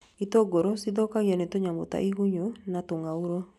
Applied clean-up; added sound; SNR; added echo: none; none; none; none.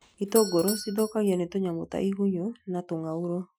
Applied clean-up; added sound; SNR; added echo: classical method Wiener filter.